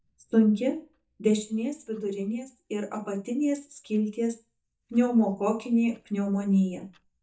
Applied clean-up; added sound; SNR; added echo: neural mask model DeepFilterNet 3.